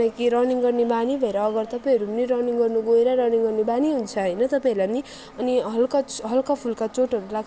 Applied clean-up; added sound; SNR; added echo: none; none; none; none.